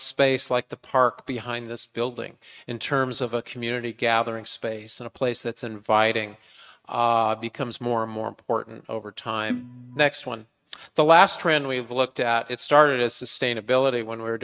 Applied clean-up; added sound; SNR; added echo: neural mask model RNNoise.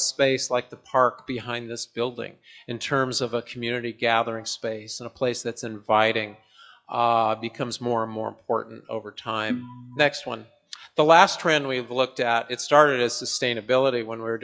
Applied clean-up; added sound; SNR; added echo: classical method log-MMSE.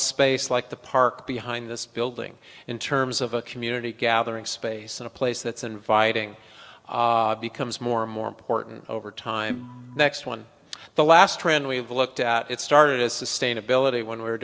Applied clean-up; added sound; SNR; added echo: neural separator model SepFormer DNS4.